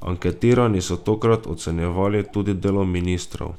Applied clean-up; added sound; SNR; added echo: none; none; none; none.